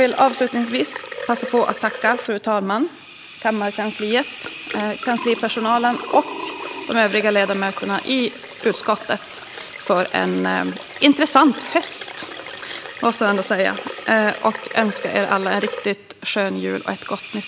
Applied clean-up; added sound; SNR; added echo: none; Sink (filling or washing) / Water tap, faucet; 12 dB; none.